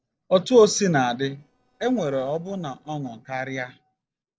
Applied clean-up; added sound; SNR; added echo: neural separator model SepFormer DNS4.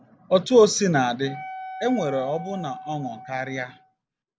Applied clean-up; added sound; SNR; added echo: none; Wind instrument, woodwind instrument; 14 dB; none.